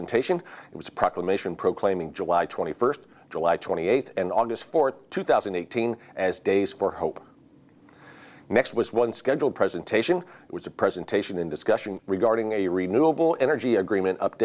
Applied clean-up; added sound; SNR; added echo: none; none; none; none.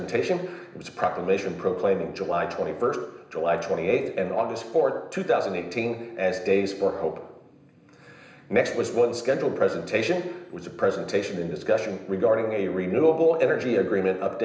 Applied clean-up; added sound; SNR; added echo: none; none; none; reverberation time 0.9 s.